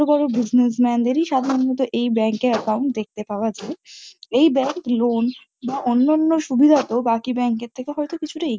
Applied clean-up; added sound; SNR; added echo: none; none; none; none.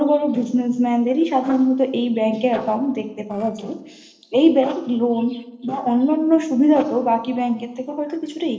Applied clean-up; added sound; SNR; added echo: neural separator model SepFormer DNS4.